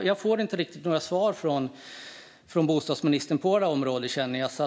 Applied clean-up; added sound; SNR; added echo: none; none; none; none.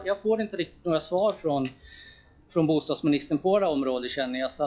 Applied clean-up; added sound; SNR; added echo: classical method log-MMSE.